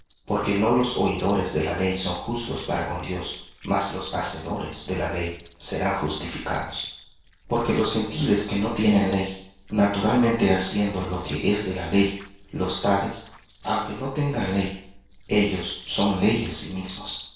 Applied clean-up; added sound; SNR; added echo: neural separator model SepFormer DNS4.